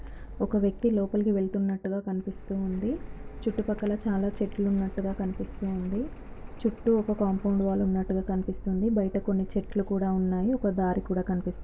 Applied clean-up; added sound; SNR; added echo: none; Printer; 12 dB; none.